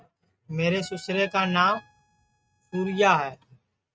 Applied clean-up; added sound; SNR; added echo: neural mask model RNNoise.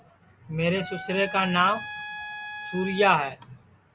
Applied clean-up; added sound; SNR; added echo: none; Trumpet; 11 dB; none.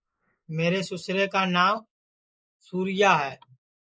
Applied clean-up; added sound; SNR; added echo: neural mask model Resemble Enhance denoiser.